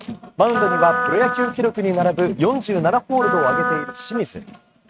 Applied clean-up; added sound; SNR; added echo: neural mask model RNNoise.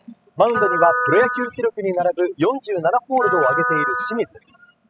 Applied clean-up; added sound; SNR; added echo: classical method spectral subtraction.